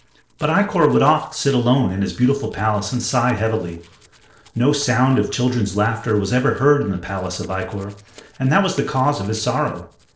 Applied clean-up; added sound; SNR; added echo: neural separator model SepFormer DNS4.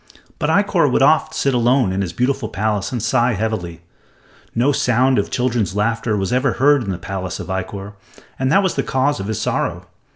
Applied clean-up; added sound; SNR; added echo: none; none; none; none.